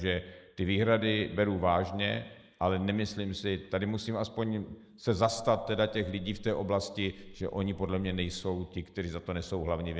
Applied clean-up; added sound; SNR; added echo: neural mask model Resemble Enhance denoiser.